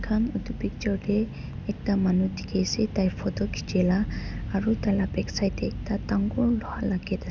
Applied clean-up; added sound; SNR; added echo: none; none; none; none.